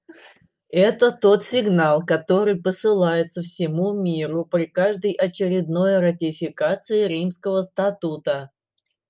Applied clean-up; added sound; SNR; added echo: none; none; none; none.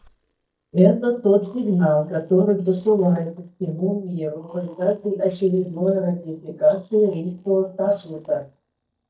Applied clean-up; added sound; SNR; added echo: neural mask model DeepFilterNet 3.